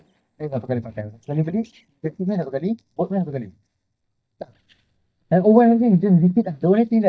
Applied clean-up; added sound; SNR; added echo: neural mask model DeepFilterNet 3.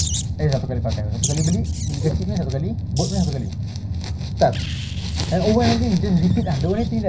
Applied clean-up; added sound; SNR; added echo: none; Wild animals; 15 dB; reverberation time 0.5 s.